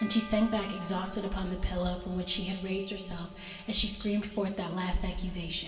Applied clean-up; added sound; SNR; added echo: none; Bell; 18 dB; reverberation time 2.7 s.